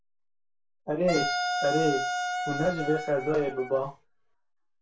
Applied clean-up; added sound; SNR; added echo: none; Wind instrument, woodwind instrument; 2 dB; reverberation time 0.2 s.